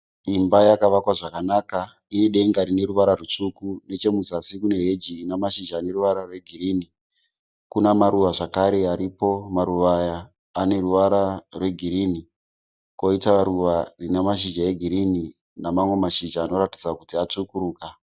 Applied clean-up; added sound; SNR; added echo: none; none; none; none.